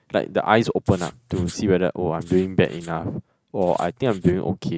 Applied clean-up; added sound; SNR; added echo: neural mask model RNNoise.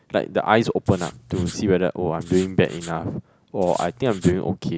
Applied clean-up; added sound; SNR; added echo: none; Writing; 20 dB; none.